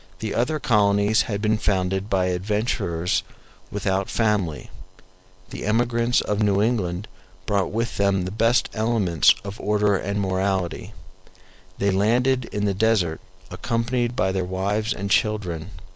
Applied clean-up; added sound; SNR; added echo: none; none; none; none.